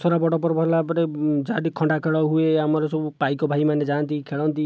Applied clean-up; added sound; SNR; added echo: none; none; none; none.